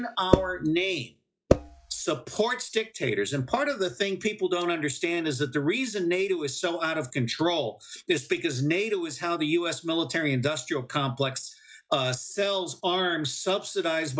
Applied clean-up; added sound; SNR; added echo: classical method log-MMSE.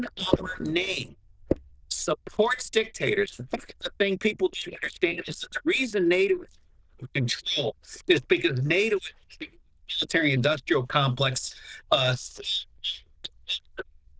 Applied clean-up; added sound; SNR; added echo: neural diffusion model UNIVERSE++.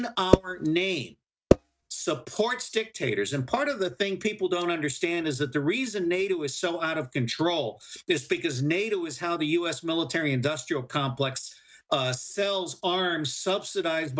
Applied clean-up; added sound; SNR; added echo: neural mask model RNNoise.